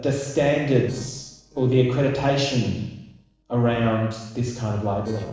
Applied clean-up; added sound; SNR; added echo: neural separator model SepFormer DNS4.